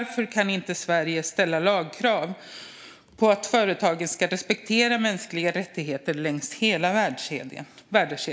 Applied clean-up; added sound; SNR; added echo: none; none; none; none.